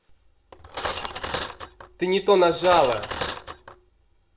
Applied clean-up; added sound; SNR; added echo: none; Cutlery, silverware; 6 dB; reverberation time 0.5 s.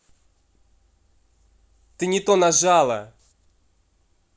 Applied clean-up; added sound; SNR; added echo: none; none; none; none.